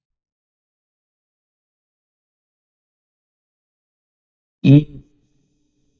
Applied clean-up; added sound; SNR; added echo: neural mask model DeepFilterNet 3.